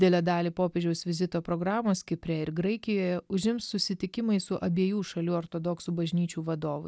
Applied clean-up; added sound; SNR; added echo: none; none; none; none.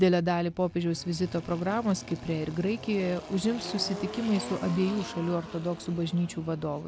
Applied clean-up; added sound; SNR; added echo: none; Engine; 13 dB; none.